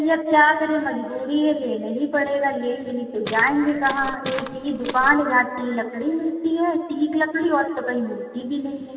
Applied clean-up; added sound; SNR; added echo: none; Walk, footsteps; 10 dB; reverberation time 2.2 s.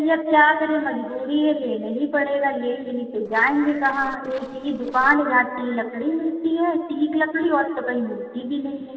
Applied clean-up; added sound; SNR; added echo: neural separator model SepFormer DNS4.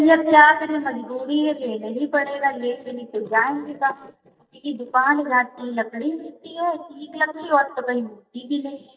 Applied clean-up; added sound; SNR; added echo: neural mask model DeepFilterNet 3.